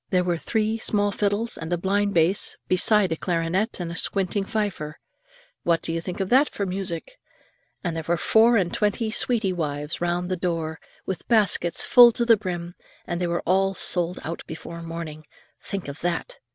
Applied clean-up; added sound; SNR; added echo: none; none; none; none.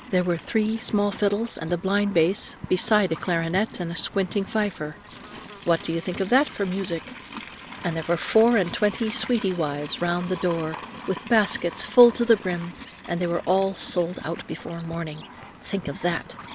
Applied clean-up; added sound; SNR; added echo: none; Livestock, farm animals, working animals; 16 dB; none.